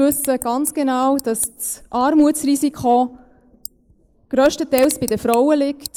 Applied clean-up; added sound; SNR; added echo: neural mask model Resemble Enhance denoiser.